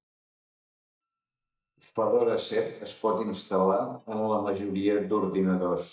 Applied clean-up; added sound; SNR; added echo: neural mask model DeepFilterNet 3.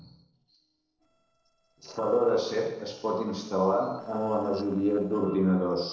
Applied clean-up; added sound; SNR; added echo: neural separator model SepFormer DNS4.